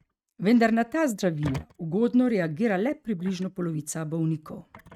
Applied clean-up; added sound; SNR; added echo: neural mask model RNNoise.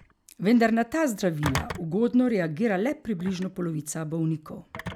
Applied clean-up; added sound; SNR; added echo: none; Telephone; 13 dB; none.